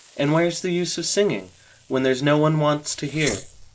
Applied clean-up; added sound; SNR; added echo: neural mask model Resemble Enhance denoiser.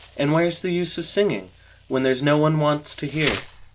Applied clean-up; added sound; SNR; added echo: none; Insect; 14 dB; none.